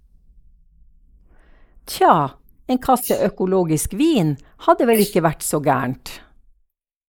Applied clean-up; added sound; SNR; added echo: neural mask model Resemble Enhance denoiser.